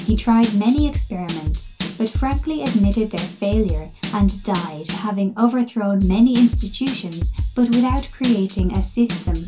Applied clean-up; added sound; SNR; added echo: none; Drum / Drum kit; 5 dB; reverberation time 0.2 s.